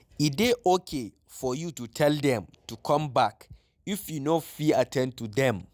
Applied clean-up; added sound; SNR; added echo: none; none; none; none.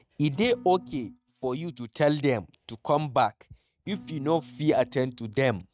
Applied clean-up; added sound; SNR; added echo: neural mask model RNNoise.